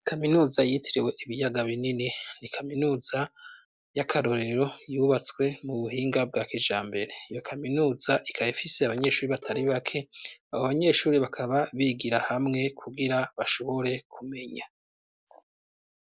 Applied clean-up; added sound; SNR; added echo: none; Bowed string instrument; 15 dB; none.